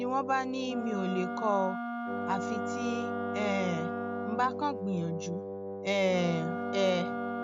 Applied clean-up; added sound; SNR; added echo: none; Wind instrument, woodwind instrument + Wind instrument, woodwind instrument; 3 dB; none.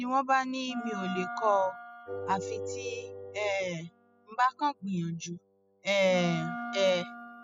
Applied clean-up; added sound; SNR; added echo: classical method spectral subtraction.